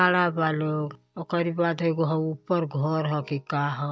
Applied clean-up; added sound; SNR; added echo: neural mask model DeepFilterNet 3.